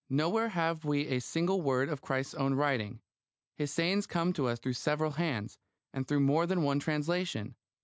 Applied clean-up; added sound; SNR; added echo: none; none; none; none.